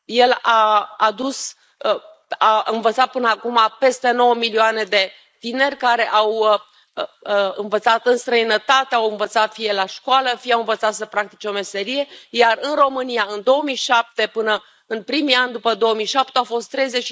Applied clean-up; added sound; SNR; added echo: neural mask model Resemble Enhance denoiser.